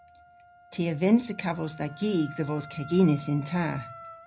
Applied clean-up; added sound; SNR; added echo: none; Wind instrument, woodwind instrument; 19 dB; reverberation time 0.5 s.